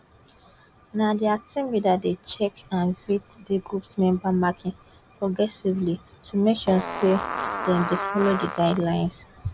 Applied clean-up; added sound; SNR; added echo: none; Fart; 5 dB; none.